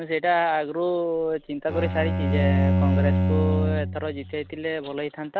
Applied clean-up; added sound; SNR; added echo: none; Bowed string instrument; -3 dB; none.